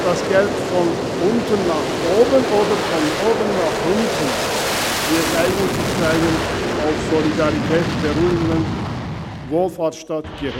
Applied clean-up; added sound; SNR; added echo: none; Aircraft; 1 dB; none.